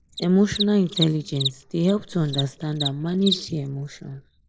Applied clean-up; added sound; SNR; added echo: neural mask model Resemble Enhance denoiser.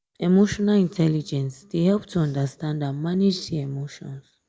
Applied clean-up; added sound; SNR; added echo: none; none; none; none.